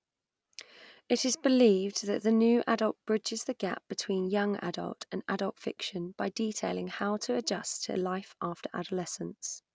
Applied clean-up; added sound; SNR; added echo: none; none; none; none.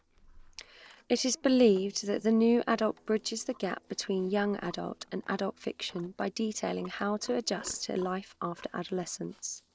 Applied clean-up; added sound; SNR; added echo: neural separator model SepFormer DNS4.